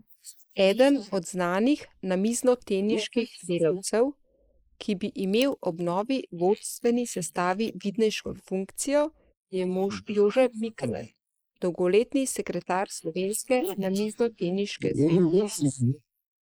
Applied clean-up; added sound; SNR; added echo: neural mask model Resemble Enhance denoiser.